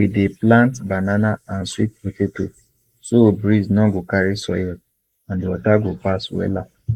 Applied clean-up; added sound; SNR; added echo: neural mask model Resemble Enhance denoiser.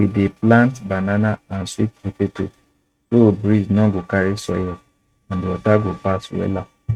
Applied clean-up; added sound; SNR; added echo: neural mask model RNNoise.